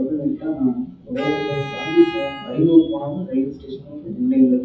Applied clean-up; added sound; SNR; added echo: classical method WPE with log-MMSE.